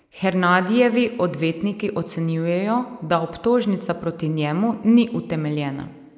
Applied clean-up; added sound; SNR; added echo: none; none; none; none.